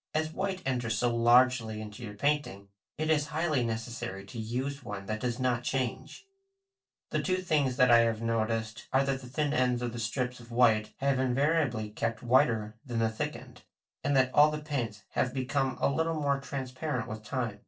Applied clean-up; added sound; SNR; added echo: neural separator model SepFormer DNS4.